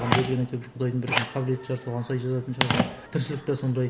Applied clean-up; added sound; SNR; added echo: none; Telephone; 3 dB; none.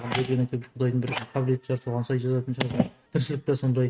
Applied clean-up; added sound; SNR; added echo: neural mask model RNNoise.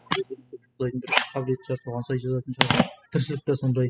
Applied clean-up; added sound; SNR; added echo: classical method spectral subtraction.